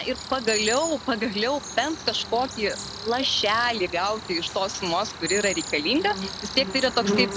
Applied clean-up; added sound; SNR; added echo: none; Cricket; 8 dB; none.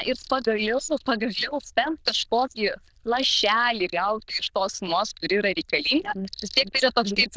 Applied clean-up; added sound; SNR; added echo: neural diffusion model UNIVERSE++.